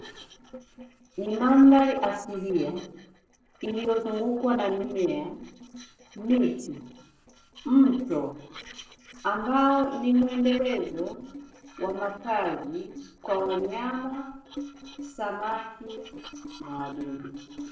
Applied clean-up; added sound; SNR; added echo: neural separator model SepFormer DNS4.